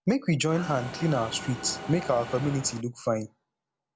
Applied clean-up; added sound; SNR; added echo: none; Mechanisms; 10 dB; none.